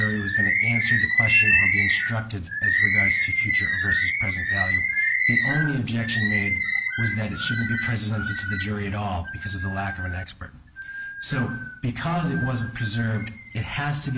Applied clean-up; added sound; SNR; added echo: none; Bird; -3 dB; none.